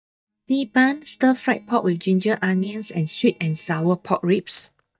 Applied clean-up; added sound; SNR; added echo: neural mask model DeepFilterNet 3.